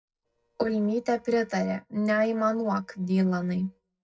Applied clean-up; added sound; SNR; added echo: neural separator model SepFormer DNS4.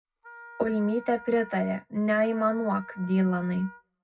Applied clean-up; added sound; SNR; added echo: none; Wind instrument, woodwind instrument; 19 dB; reverberation time 0.4 s.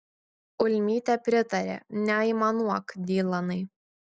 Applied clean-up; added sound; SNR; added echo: none; none; none; none.